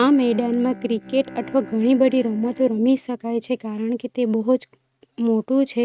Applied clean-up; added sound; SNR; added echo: neural mask model RNNoise.